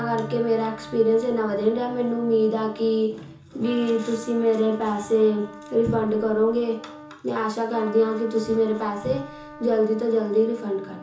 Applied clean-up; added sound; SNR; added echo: none; Trumpet; 17 dB; reverberation time 0.7 s.